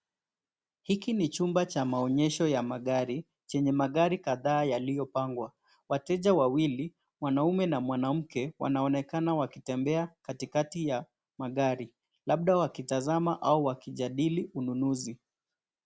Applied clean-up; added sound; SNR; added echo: none; none; none; none.